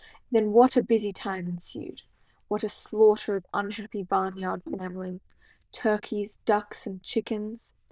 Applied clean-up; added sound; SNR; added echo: neural diffusion model UNIVERSE++.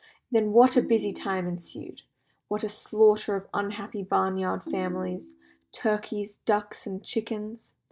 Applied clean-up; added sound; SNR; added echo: neural mask model DeepFilterNet 3.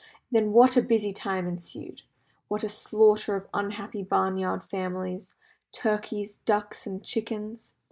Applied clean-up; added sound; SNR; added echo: neural mask model Resemble Enhance denoiser.